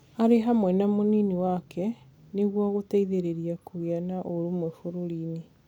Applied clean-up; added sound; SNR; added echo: none; none; none; none.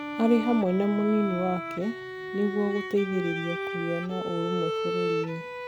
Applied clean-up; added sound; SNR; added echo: none; Bowed string instrument; 5 dB; none.